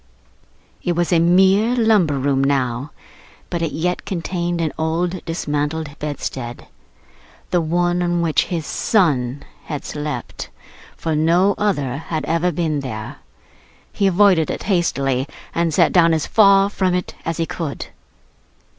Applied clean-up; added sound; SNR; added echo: none; none; none; none.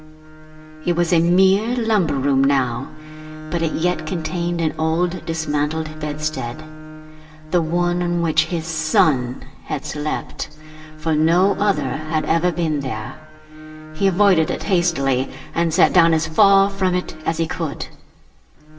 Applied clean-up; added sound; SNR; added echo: none; Bowed string instrument; 16 dB; reverberation time 0.8 s.